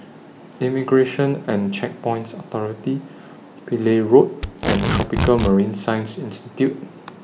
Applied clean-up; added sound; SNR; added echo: none; Packing tape, duct tape; 3 dB; none.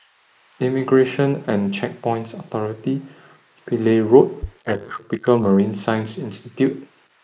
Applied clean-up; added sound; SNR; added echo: neural mask model Resemble Enhance denoiser.